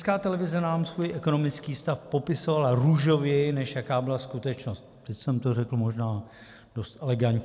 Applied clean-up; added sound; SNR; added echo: none; none; none; none.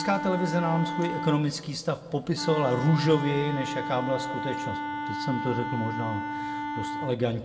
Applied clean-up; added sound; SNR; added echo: none; Wind instrument, woodwind instrument; 5 dB; reverberation time 0.7 s.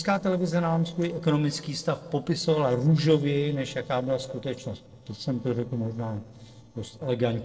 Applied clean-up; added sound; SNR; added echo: neural separator model SepFormer DNS4.